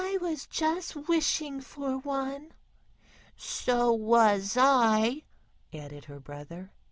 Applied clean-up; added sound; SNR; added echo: none; none; none; none.